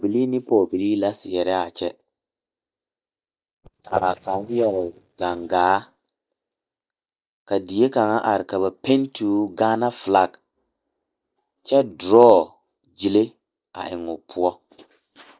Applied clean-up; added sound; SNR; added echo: neural mask model DeepFilterNet 3.